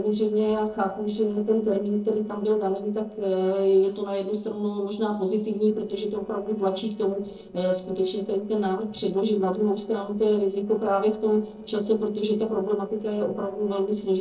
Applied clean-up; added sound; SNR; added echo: neural separator model SepFormer DNS4.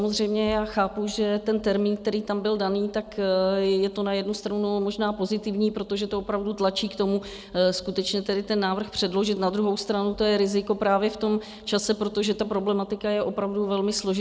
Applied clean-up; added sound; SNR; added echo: none; none; none; none.